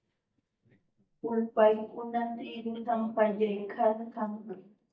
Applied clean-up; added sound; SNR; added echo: neural mask model DeepFilterNet 3.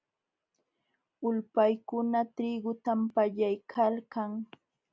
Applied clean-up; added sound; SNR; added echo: none; none; none; none.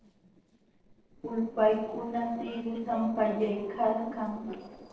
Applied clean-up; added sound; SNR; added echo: neural separator model SepFormer DNS4.